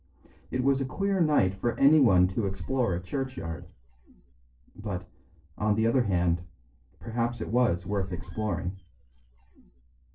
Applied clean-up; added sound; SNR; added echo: neural separator model SepFormer DNS4.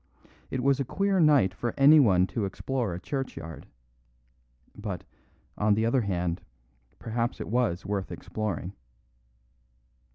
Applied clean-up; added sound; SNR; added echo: none; none; none; none.